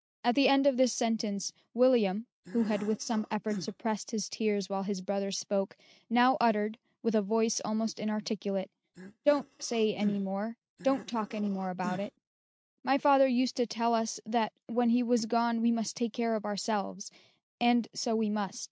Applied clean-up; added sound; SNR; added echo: neural mask model RNNoise.